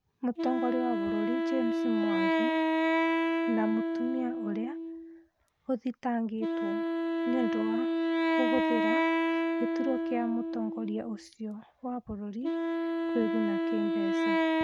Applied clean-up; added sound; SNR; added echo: none; Wind instrument, woodwind instrument; -5 dB; none.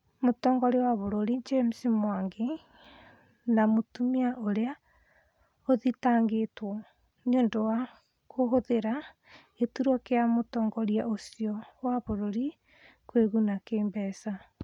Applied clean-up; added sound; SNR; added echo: none; none; none; none.